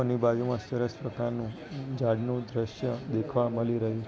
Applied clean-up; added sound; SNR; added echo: none; none; none; none.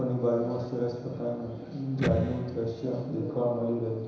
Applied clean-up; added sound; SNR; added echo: none; Electric guitar; 4 dB; reverberation time 1.0 s.